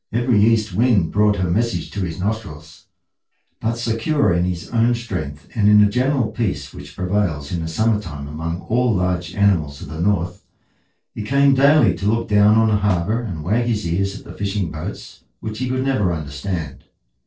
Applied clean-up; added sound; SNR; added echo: neural separator model SepFormer DNS4.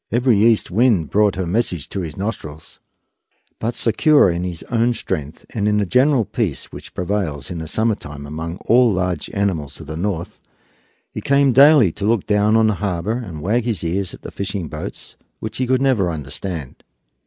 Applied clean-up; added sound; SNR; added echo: none; none; none; none.